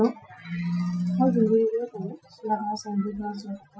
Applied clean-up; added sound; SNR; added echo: classical method Wiener filter.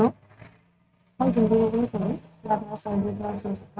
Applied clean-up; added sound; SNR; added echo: neural mask model RNNoise.